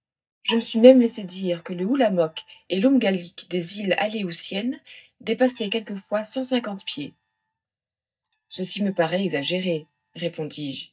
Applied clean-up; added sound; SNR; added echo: neural mask model DeepFilterNet 3.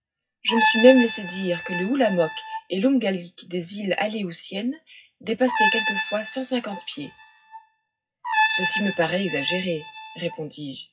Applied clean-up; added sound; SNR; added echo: classical method WPE with log-MMSE.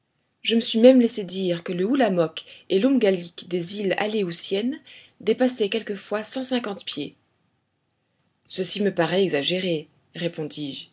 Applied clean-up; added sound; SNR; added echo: none; none; none; none.